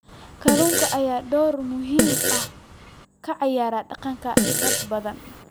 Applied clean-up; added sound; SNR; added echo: none; Fart; 0 dB; none.